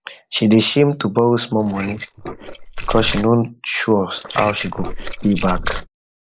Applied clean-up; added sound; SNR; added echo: neural mask model Resemble Enhance denoiser.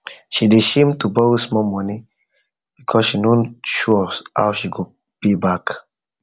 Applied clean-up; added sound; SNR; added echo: none; none; none; none.